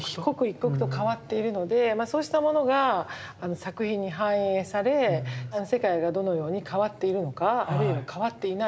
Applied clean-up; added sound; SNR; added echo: none; none; none; none.